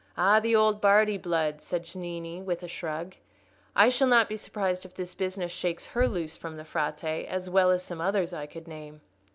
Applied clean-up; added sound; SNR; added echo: none; none; none; none.